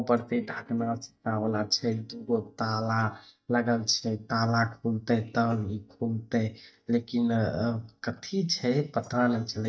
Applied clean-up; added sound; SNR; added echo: neural mask model DeepFilterNet 3.